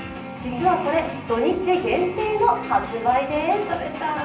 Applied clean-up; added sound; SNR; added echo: none; none; none; reverberation time 0.6 s.